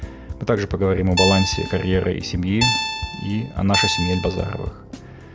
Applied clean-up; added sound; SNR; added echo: none; Guitar; 3 dB; none.